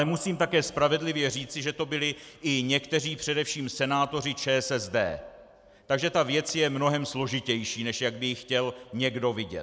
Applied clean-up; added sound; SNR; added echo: none; none; none; none.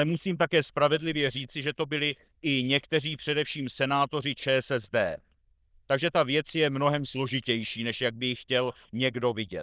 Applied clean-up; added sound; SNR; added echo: neural diffusion model UNIVERSE++.